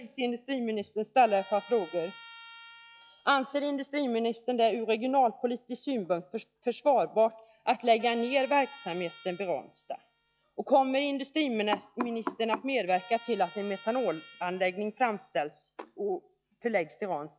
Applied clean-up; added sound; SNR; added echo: classical method log-MMSE.